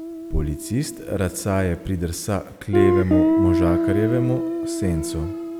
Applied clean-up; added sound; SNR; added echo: none; Guitar; -1 dB; none.